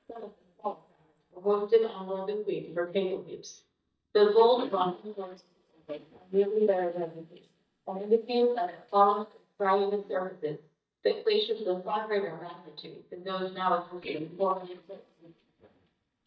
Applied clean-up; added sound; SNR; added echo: neural mask model DeepFilterNet 3.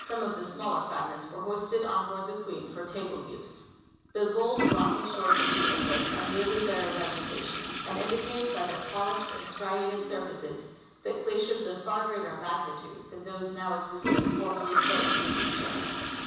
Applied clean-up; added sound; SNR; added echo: none; Toilet flush / Gurgling; 0 dB; reverberation time 1.1 s.